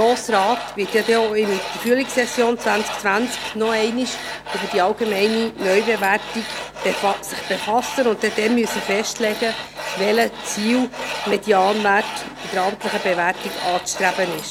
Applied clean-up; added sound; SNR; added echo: none; Tools; 9 dB; none.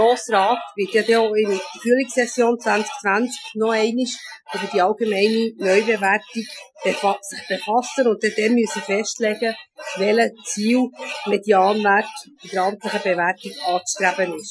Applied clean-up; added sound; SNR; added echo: classical method Wiener filter.